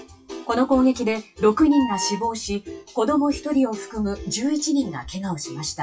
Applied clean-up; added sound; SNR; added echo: classical method WPE with log-MMSE.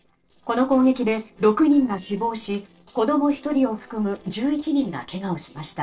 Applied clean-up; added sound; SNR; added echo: neural separator model SepFormer DNS4.